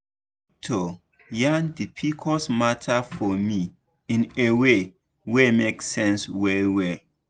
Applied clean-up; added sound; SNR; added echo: none; none; none; none.